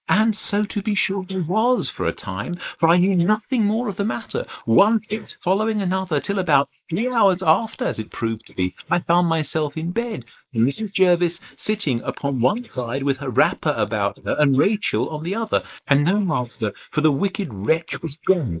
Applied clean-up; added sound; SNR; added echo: neural mask model Resemble Enhance denoiser.